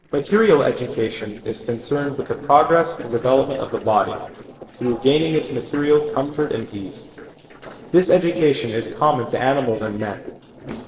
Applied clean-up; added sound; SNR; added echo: neural separator model SepFormer DNS4.